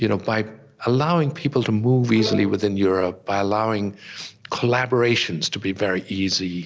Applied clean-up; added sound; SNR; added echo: none; Bowed string instrument; 12 dB; none.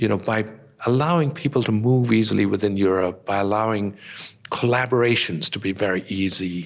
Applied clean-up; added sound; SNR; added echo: none; none; none; none.